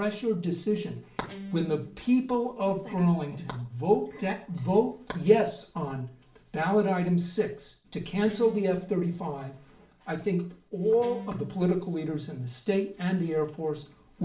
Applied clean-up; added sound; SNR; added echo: none; Guitar; 14 dB; reverberation time 0.4 s.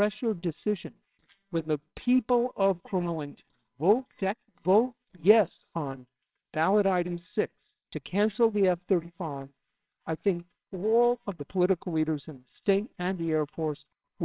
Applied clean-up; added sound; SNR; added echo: neural separator model SepFormer WHAMR!.